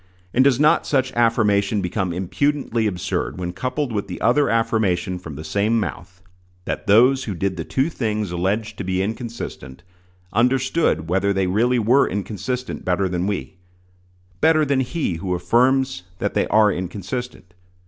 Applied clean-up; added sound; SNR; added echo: none; none; none; none.